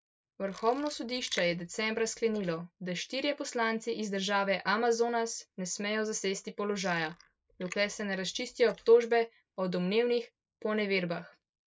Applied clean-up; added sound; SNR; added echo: neural mask model Resemble Enhance denoiser.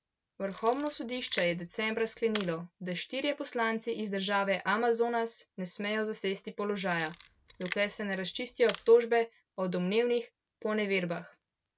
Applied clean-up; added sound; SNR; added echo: none; Camera; 10 dB; none.